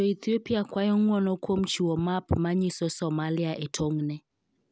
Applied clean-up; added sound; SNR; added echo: none; none; none; none.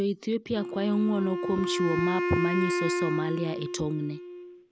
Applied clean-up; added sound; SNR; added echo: none; Wind instrument, woodwind instrument; 2 dB; none.